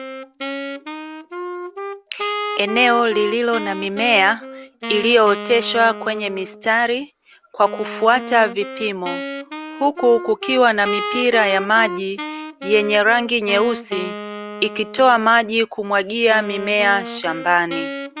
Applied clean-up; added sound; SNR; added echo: none; Wind instrument, woodwind instrument; 11 dB; none.